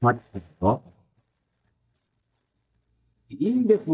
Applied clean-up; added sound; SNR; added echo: neural mask model DeepFilterNet 3.